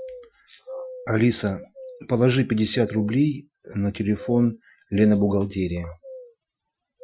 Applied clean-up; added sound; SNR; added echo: classical method Wiener filter.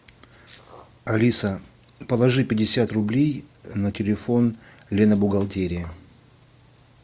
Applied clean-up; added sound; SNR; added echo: none; none; none; none.